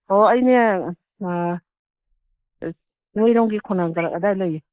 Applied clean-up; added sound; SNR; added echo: neural mask model Resemble Enhance denoiser.